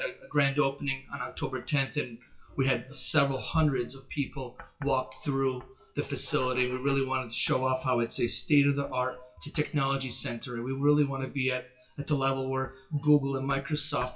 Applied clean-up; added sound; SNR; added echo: classical method WPE with log-MMSE.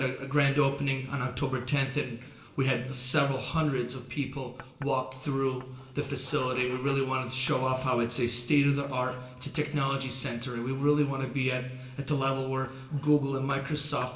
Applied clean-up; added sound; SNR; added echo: neural separator model SepFormer DNS4.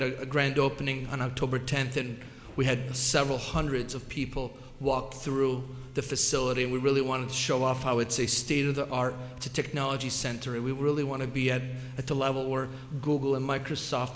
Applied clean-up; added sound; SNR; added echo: none; none; none; none.